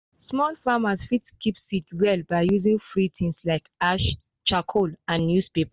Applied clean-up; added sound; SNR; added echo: none; none; none; none.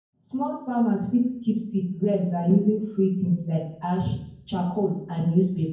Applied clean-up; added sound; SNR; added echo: none; none; none; reverberation time 0.9 s.